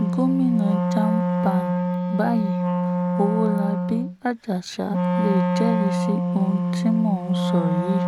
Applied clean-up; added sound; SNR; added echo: none; Wind instrument, woodwind instrument; -2 dB; none.